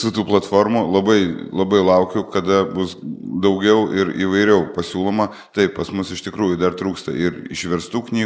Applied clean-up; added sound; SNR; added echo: neural mask model Resemble Enhance denoiser.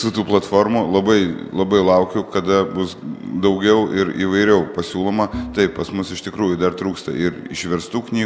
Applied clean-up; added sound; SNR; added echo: none; Bowed string instrument; 15 dB; none.